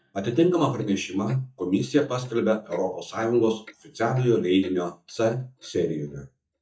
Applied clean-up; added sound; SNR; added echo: neural mask model DeepFilterNet 3.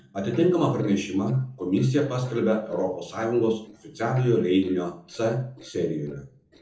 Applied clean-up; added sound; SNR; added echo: neural separator model SepFormer DNS4.